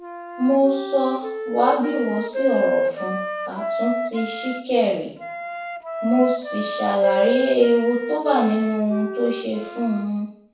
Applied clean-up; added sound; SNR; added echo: none; Wind instrument, woodwind instrument; 6 dB; reverberation time 0.6 s.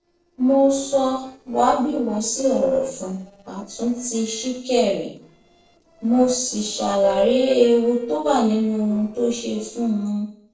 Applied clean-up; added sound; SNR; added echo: neural separator model SepFormer DNS4.